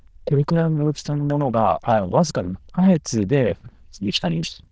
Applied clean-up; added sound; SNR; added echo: neural diffusion model UNIVERSE++.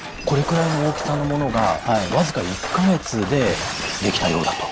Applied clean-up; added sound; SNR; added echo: none; Shatter; 7 dB; none.